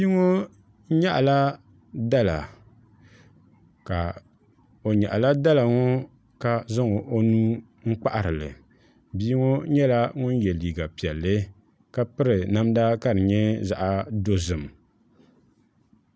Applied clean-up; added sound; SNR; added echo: none; none; none; none.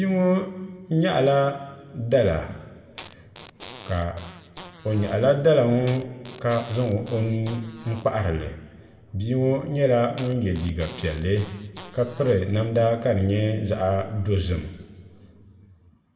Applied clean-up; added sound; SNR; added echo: none; Fart; 19 dB; reverberation time 1.7 s.